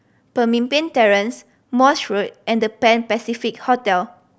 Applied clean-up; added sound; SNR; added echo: none; none; none; none.